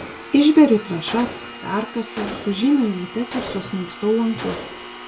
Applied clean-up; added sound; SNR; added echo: none; Gunshot, gunfire + Domestic sounds, home sounds; 13 dB; none.